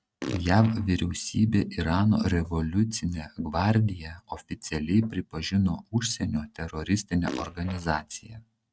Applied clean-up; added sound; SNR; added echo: neural mask model RNNoise.